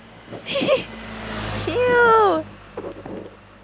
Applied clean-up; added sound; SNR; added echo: none; Engine; 13 dB; none.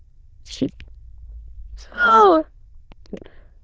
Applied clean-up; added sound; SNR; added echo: neural diffusion model UNIVERSE++.